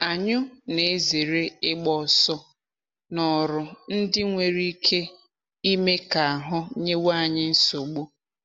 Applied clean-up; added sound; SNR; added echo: none; none; none; none.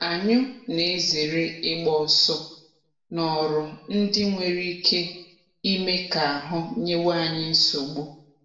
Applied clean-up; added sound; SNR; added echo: none; none; none; reverberation time 0.7 s.